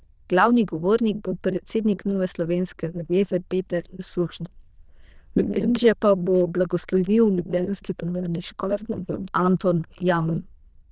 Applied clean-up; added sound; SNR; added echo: neural diffusion model UNIVERSE++.